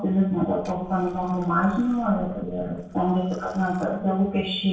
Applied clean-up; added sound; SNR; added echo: neural separator model SepFormer DNS4.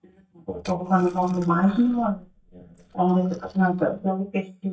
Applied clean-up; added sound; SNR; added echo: neural mask model DeepFilterNet 3.